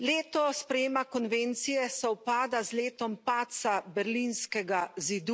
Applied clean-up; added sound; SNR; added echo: none; none; none; none.